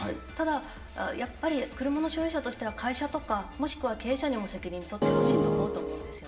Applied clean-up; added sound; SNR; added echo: none; Keyboard (musical); -5 dB; reverberation time 0.8 s.